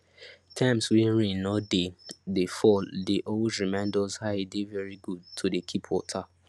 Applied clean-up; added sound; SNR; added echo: none; none; none; none.